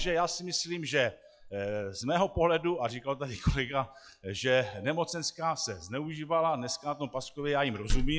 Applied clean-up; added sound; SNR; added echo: classical method log-MMSE.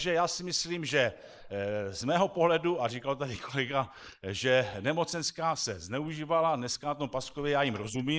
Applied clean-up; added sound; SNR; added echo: neural mask model Resemble Enhance denoiser.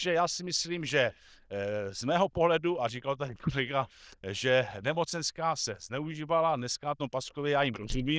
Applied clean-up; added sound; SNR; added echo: neural diffusion model UNIVERSE++.